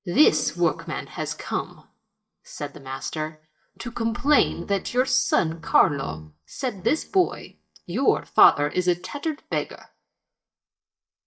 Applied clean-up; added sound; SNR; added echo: neural mask model DeepFilterNet 3.